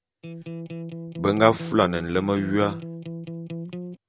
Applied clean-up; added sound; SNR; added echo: none; Electric guitar; 9 dB; none.